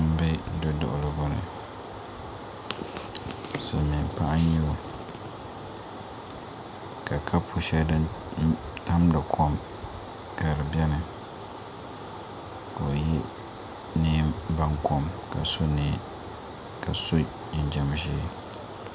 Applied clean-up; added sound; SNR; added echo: none; none; none; none.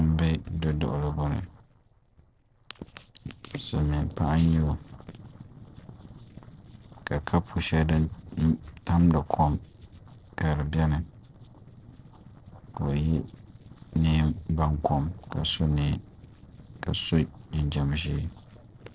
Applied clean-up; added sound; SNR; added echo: neural separator model SepFormer DNS4.